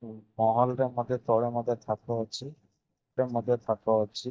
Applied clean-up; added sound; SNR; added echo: neural mask model DeepFilterNet 3.